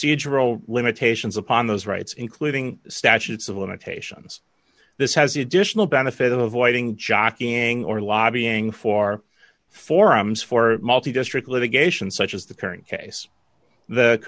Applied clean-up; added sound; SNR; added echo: none; none; none; none.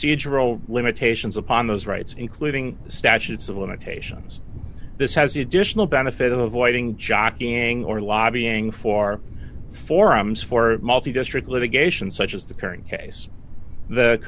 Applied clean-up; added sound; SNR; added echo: none; Thunder; 12 dB; none.